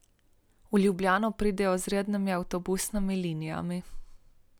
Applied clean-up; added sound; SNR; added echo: none; none; none; none.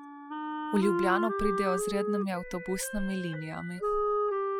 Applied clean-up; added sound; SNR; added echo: classical method spectral subtraction.